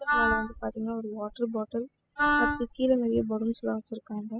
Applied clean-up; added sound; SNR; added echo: classical method spectral subtraction.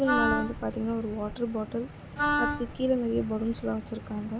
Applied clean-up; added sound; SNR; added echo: none; Wind instrument, woodwind instrument; 0 dB; none.